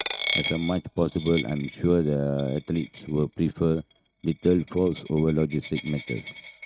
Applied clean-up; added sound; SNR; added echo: neural mask model RNNoise.